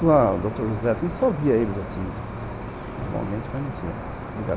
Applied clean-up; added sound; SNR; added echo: none; Cricket; 8 dB; none.